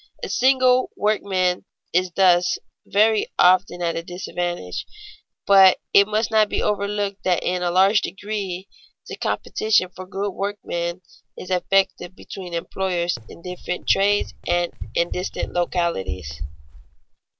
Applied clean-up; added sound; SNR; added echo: none; Run; 8 dB; none.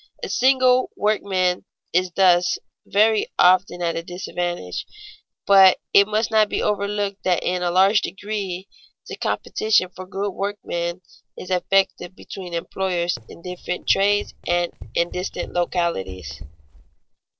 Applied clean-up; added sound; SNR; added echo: neural separator model SepFormer DNS4.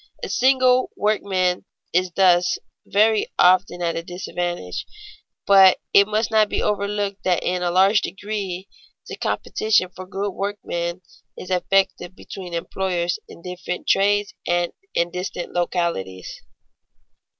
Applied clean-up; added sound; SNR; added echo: none; none; none; none.